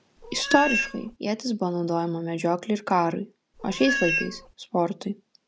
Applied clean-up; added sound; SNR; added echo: none; Meow; 3 dB; none.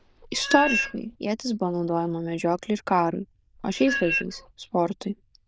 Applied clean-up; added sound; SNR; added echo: neural diffusion model UNIVERSE++.